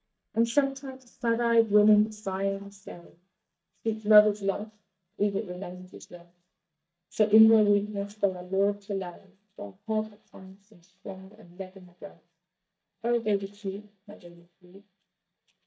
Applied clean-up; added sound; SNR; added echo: neural mask model DeepFilterNet 3.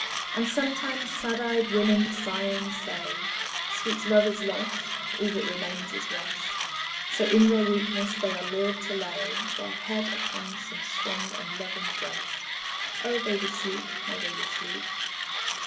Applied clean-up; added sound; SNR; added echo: none; Mechanisms; 2 dB; reverberation time 2.0 s.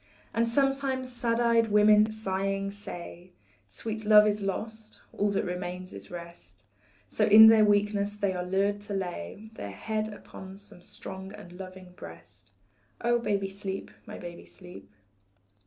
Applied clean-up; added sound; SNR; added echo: none; none; none; none.